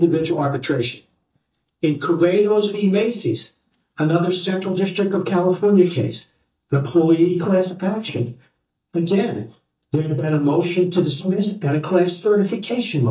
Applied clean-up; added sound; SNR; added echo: neural mask model DeepFilterNet 3.